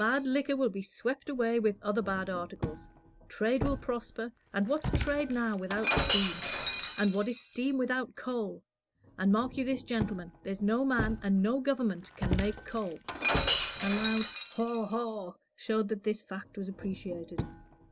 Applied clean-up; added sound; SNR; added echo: none; Shatter; 5 dB; none.